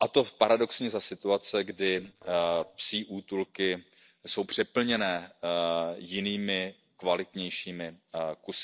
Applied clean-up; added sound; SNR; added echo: neural separator model SepFormer DNS4.